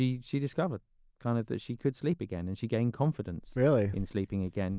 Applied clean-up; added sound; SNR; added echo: none; none; none; none.